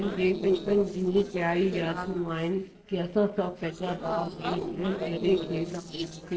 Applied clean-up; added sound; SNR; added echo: neural separator model SepFormer DNS4.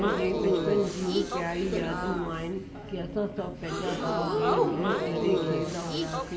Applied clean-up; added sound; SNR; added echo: none; Crowd / Gasp; -1 dB; reverberation time 0.7 s.